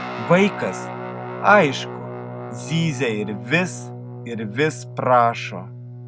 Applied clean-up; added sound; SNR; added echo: none; Guitar; 10 dB; none.